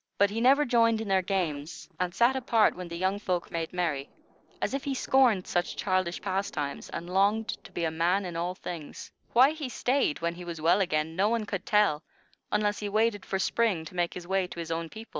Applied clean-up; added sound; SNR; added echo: neural separator model SepFormer DNS4.